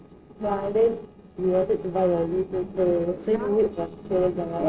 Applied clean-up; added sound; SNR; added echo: neural separator model SepFormer DNS4.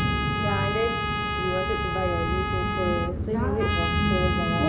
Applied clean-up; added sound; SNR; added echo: none; Trumpet; 4 dB; none.